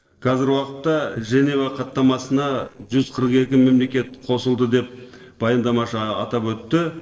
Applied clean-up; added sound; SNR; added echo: neural separator model SepFormer DNS4.